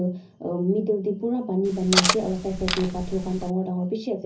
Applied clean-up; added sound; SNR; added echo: none; Cutlery, silverware; 1 dB; reverberation time 0.5 s.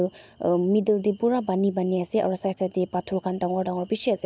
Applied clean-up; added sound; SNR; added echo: none; none; none; none.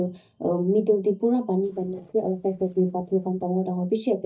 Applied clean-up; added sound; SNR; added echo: neural mask model DeepFilterNet 3.